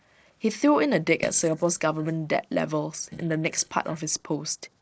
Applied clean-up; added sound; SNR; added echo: neural separator model SepFormer DNS4.